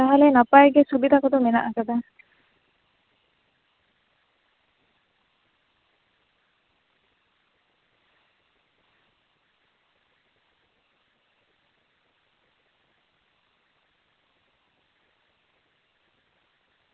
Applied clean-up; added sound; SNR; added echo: none; none; none; none.